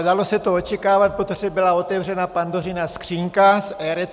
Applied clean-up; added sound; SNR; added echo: none; none; none; none.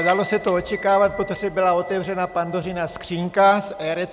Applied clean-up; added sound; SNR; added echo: none; Door / Bell; 4 dB; none.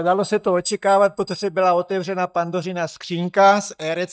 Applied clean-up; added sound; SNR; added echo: neural mask model DeepFilterNet 3.